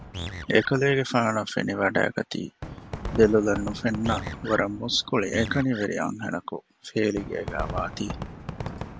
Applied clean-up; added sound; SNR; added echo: none; Fireworks + Animal; 11 dB; none.